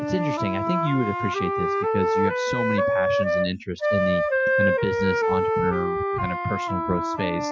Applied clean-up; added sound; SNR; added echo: classical method Wiener filter.